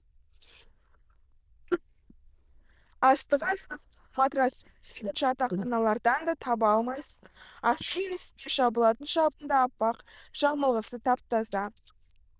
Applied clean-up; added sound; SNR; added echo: neural diffusion model UNIVERSE++.